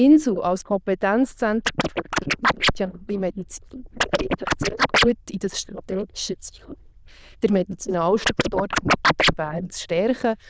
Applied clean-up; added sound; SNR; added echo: neural diffusion model UNIVERSE++.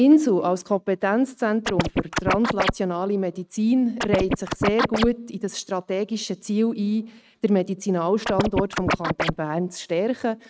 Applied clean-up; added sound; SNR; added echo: neural mask model RNNoise.